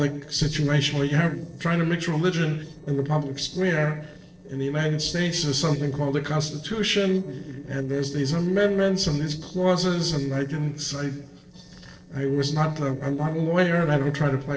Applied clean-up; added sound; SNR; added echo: neural separator model SepFormer DNS4.